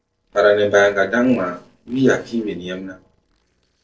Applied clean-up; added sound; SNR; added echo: neural separator model SepFormer DNS4.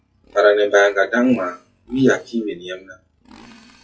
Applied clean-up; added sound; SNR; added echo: classical method WPE with log-MMSE.